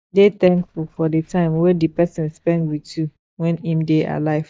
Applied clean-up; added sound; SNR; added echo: neural mask model DeepFilterNet 3.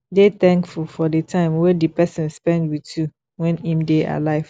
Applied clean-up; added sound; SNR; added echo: none; none; none; none.